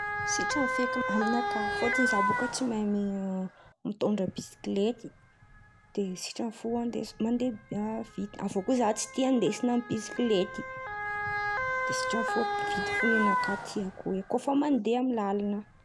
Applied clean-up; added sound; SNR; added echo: none; Motor vehicle (road) / Siren; 3 dB; none.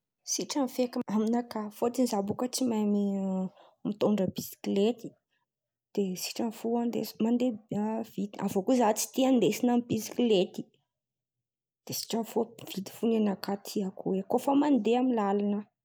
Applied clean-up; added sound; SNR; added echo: none; none; none; none.